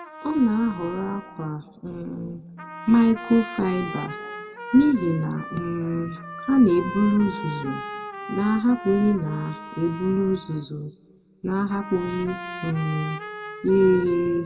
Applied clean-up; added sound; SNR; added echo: none; Trumpet; 13 dB; reverberation time 1.9 s.